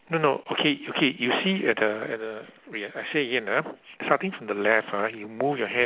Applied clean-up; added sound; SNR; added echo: none; none; none; none.